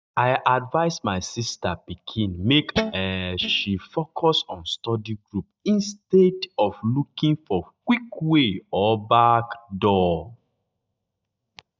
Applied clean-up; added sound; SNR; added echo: neural mask model DeepFilterNet 3.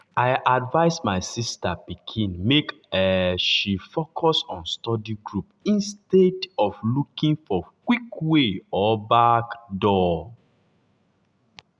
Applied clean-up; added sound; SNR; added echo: none; none; none; none.